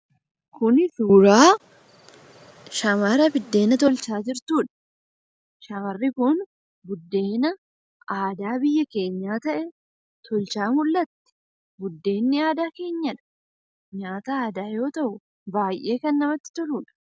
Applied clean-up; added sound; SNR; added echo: none; none; none; none.